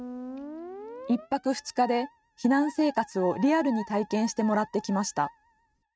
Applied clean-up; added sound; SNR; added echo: neural mask model RNNoise.